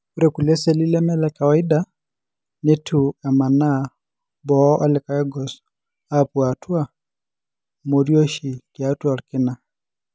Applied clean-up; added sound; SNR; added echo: none; none; none; none.